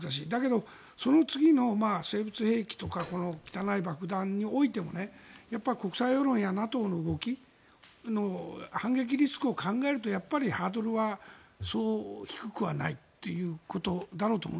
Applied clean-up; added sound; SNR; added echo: none; Door; 18 dB; none.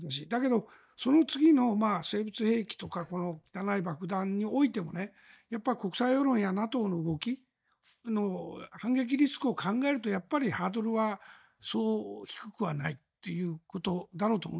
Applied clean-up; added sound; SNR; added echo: neural mask model DeepFilterNet 3.